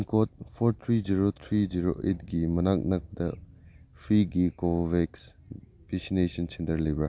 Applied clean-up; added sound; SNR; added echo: none; none; none; none.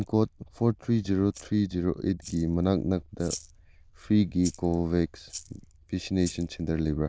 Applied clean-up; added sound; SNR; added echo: neural diffusion model UNIVERSE++.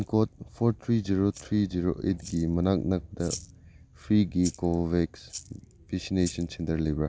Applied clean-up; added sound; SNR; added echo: none; Rattle (instrument); 20 dB; none.